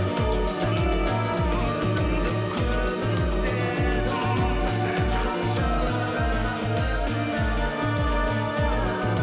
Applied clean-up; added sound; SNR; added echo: none; Organ; 3 dB; none.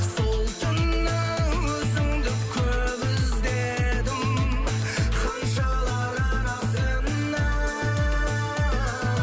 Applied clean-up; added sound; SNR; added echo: none; none; none; none.